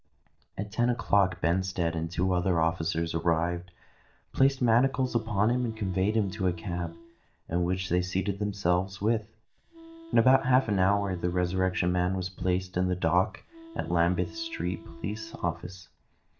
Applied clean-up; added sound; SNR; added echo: none; Wind instrument, woodwind instrument; 19 dB; reverberation time 0.3 s.